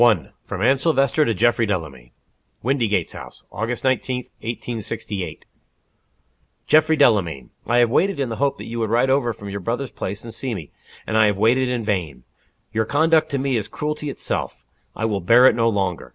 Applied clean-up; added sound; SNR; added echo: none; none; none; none.